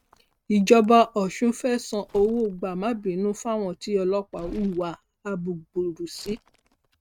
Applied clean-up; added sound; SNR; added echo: neural mask model RNNoise.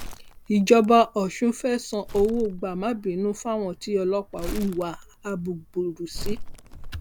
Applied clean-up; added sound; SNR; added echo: none; Crumpling, crinkling; 11 dB; none.